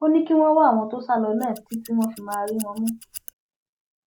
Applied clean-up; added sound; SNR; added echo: none; Scissors; 18 dB; none.